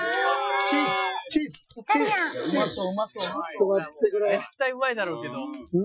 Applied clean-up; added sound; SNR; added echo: classical method Wiener filter.